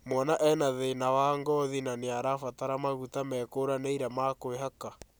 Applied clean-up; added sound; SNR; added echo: none; none; none; none.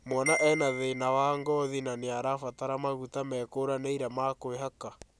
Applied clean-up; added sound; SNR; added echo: none; Marimba, xylophone; 9 dB; none.